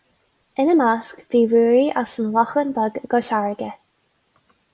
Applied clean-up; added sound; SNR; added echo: none; none; none; none.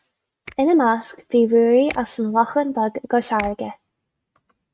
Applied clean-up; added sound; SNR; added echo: neural mask model RNNoise.